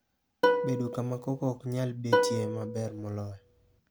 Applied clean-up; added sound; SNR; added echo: none; Plucked string instrument; -3 dB; none.